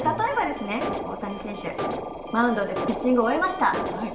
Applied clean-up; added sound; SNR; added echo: none; Alarm; 6 dB; reverberation time 0.8 s.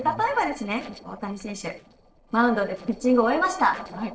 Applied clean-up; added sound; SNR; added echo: neural separator model SepFormer DNS4.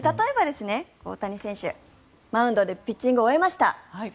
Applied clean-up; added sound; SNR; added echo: none; none; none; none.